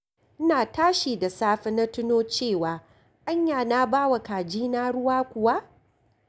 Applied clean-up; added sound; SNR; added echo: none; none; none; none.